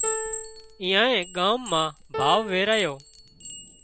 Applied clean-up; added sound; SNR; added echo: none; Chime + Piano; 8 dB; none.